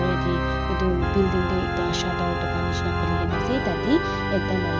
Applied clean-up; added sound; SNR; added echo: none; Organ; -2 dB; none.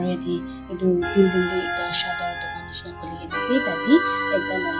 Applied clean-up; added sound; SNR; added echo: classical method log-MMSE.